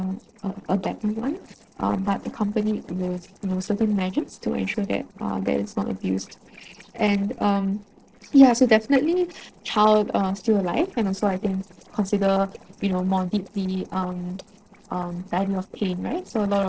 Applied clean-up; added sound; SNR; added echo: neural separator model SepFormer DNS4.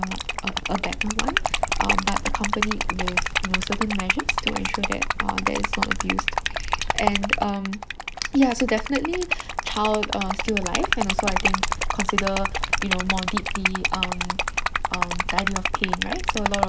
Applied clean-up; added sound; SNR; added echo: none; Liquid; -3 dB; none.